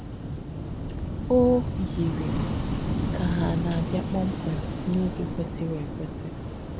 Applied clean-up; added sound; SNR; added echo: none; Waves, surf / Wind; 1 dB; none.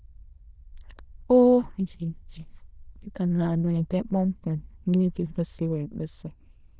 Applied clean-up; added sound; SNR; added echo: neural diffusion model UNIVERSE++.